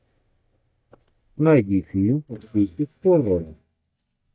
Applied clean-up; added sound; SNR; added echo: neural mask model DeepFilterNet 3.